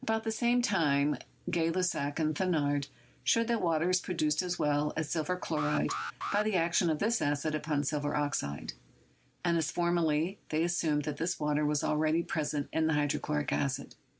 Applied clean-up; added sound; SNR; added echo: none; Alarm; 9 dB; none.